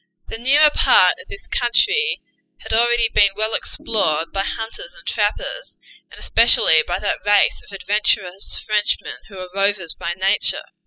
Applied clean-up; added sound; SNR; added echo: classical method spectral subtraction.